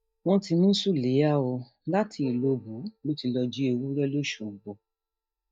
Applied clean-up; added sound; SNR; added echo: neural mask model DeepFilterNet 3.